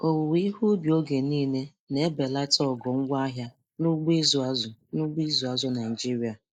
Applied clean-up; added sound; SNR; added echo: neural mask model Resemble Enhance denoiser.